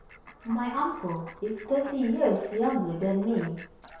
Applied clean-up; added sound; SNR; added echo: none; Fowl; 19 dB; reverberation time 0.7 s.